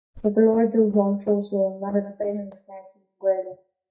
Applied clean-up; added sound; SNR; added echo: neural mask model DeepFilterNet 3.